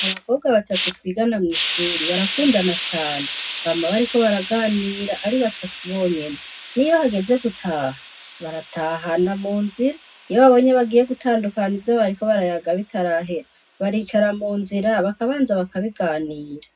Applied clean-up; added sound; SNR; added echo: none; Hiss; 11 dB; reverberation time 0.3 s.